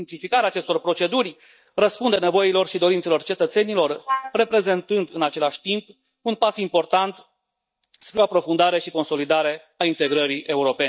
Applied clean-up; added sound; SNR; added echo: neural mask model DeepFilterNet 3.